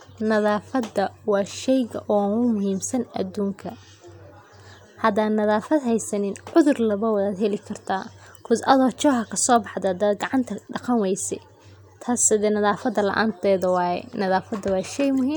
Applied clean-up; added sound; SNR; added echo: none; none; none; none.